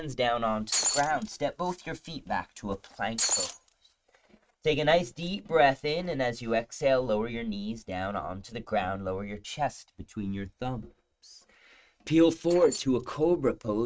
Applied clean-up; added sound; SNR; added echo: neural mask model RNNoise.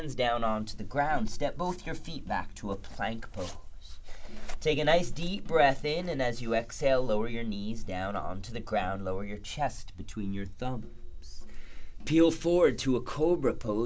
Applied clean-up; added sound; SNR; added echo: none; none; none; none.